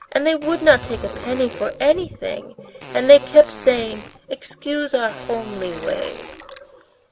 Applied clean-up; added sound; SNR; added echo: none; Fart + Gurgling; 16 dB; none.